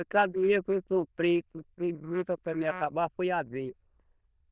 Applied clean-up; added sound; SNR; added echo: neural diffusion model UNIVERSE++.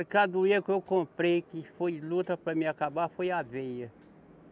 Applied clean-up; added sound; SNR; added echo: none; none; none; none.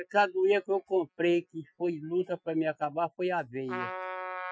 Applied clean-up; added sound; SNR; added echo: classical method Wiener filter.